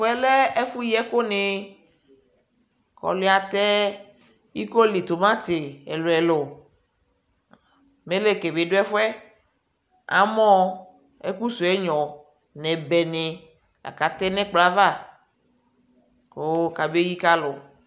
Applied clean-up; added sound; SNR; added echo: none; none; none; none.